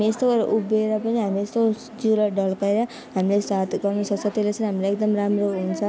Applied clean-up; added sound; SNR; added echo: none; none; none; none.